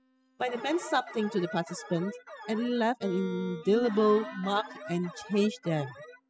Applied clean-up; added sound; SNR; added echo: classical method spectral subtraction.